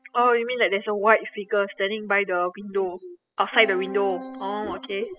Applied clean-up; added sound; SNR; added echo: classical method spectral subtraction.